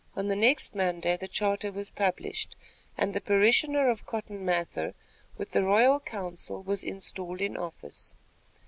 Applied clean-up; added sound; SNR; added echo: none; none; none; none.